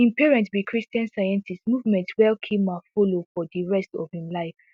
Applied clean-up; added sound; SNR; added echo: none; none; none; none.